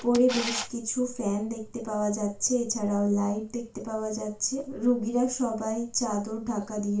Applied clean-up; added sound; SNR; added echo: none; Camera; 16 dB; reverberation time 0.3 s.